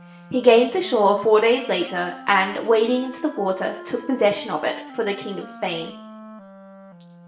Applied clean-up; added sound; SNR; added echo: none; Wind instrument, woodwind instrument; 18 dB; reverberation time 0.6 s.